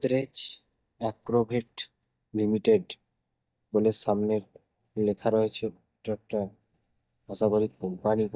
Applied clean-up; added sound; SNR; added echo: neural mask model DeepFilterNet 3.